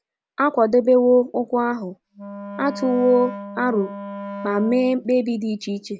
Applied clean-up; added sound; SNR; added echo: none; Wind instrument, woodwind instrument; 13 dB; none.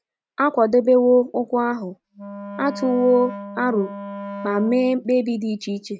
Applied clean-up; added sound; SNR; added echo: neural mask model RNNoise.